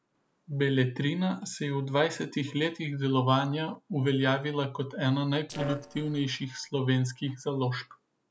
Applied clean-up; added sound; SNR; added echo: neural separator model SepFormer DNS4.